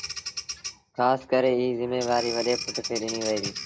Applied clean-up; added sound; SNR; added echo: none; Bird vocalization, bird call, bird song; 9 dB; none.